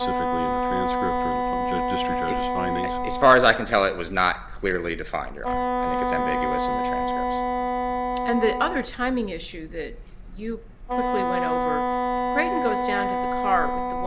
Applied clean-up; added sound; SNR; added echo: none; Wind instrument, woodwind instrument; 0 dB; none.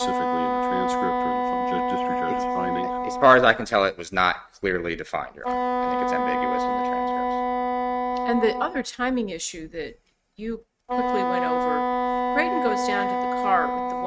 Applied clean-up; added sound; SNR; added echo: neural mask model RNNoise.